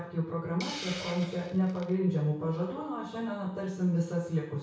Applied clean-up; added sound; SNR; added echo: none; Hiss; 16 dB; reverberation time 0.6 s.